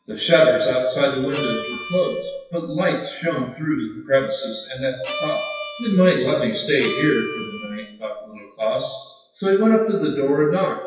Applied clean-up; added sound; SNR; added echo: classical method WPE with log-MMSE.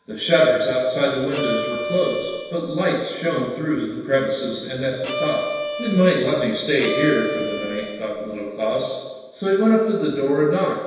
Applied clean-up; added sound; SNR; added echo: none; Bowed string instrument; 7 dB; reverberation time 1.2 s.